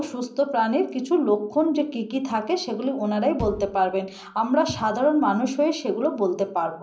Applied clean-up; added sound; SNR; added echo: none; Bass drum; 15 dB; reverberation time 0.5 s.